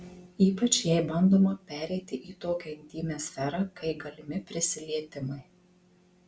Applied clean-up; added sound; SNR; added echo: none; none; none; none.